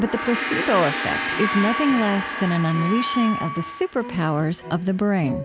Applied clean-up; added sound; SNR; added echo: none; Gong + Wind instrument, woodwind instrument; 6 dB; none.